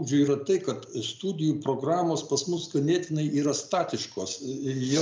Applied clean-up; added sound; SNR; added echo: none; none; none; none.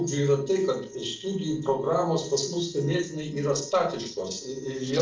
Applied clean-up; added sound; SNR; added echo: neural separator model SepFormer DNS4.